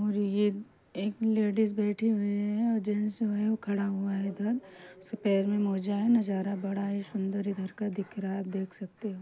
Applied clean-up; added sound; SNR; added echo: none; none; none; none.